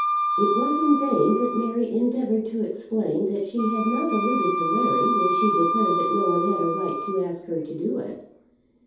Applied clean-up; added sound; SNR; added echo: none; Wind instrument, woodwind instrument; 3 dB; reverberation time 0.7 s.